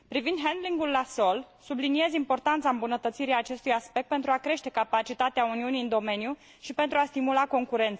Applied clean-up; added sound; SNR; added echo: none; none; none; none.